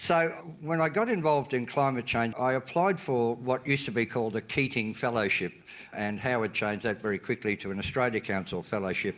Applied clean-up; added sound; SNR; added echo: none; none; none; none.